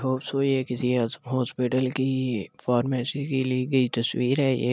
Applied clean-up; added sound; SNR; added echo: none; none; none; none.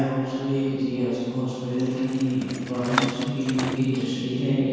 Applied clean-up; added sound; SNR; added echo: none; Bicycle; 11 dB; reverberation time 2.1 s.